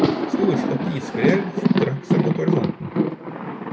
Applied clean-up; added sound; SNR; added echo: none; Thunder; -4 dB; none.